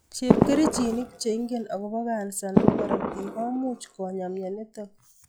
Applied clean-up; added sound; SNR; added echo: classical method log-MMSE.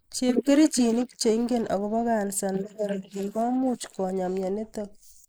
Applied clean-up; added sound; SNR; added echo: neural mask model Resemble Enhance denoiser.